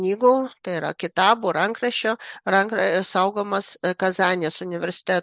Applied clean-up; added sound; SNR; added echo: none; none; none; none.